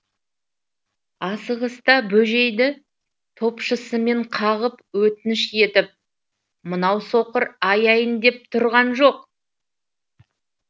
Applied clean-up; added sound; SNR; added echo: none; none; none; none.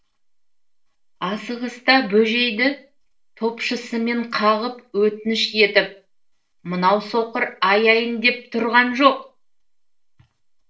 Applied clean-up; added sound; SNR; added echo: none; none; none; reverberation time 0.3 s.